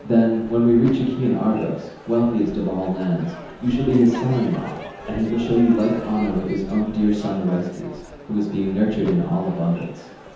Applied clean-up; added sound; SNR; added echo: none; Crowd / Fireworks; 15 dB; reverberation time 0.9 s.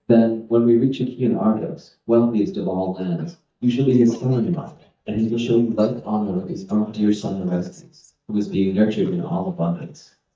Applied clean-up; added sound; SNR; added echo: neural mask model DeepFilterNet 3.